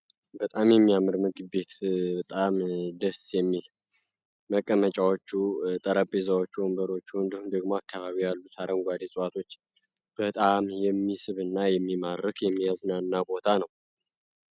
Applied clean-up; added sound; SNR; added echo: none; none; none; none.